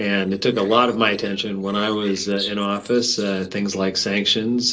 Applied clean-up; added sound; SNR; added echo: neural separator model SepFormer DNS4.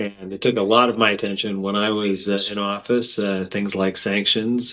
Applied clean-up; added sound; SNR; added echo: neural mask model DeepFilterNet 3.